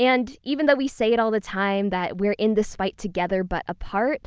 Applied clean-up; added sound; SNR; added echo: none; none; none; none.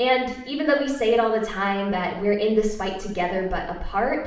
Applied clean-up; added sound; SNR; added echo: none; none; none; reverberation time 0.7 s.